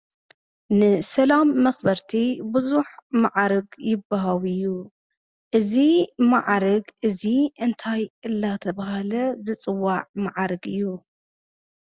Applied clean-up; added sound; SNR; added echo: none; none; none; none.